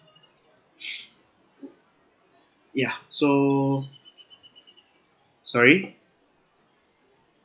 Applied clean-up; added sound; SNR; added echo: classical method log-MMSE.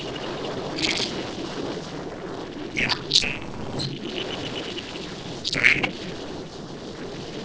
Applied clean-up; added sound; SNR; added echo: neural separator model SepFormer DNS4.